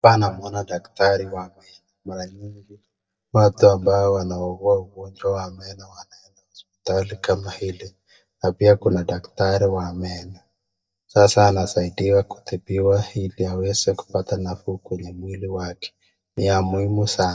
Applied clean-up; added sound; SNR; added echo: neural mask model DeepFilterNet 3.